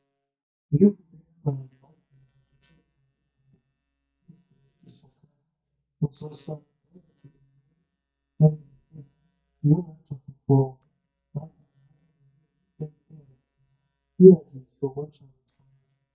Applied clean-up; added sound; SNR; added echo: neural mask model DeepFilterNet 3.